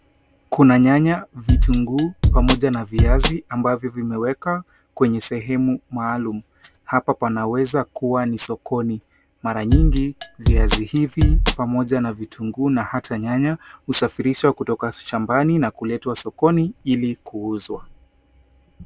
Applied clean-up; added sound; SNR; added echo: none; Drum kit; -4 dB; none.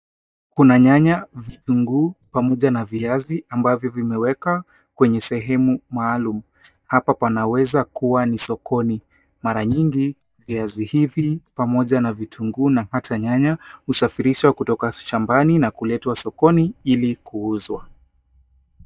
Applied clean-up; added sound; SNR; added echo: neural mask model DeepFilterNet 3.